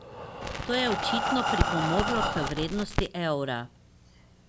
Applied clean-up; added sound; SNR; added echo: none; Crackle + Breathing; 0 dB; none.